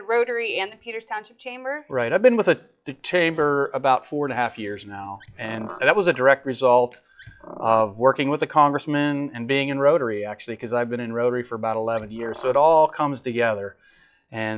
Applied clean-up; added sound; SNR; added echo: classical method log-MMSE.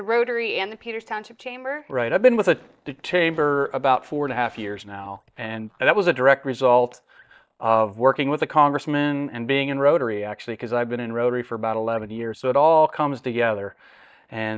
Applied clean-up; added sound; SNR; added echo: neural mask model DeepFilterNet 3.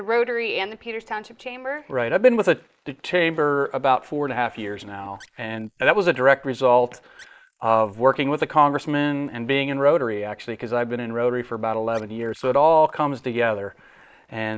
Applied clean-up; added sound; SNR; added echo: neural mask model Resemble Enhance denoiser.